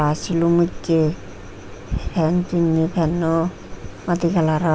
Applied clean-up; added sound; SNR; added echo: none; none; none; none.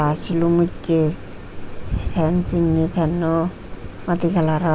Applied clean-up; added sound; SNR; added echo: none; Crow; 11 dB; none.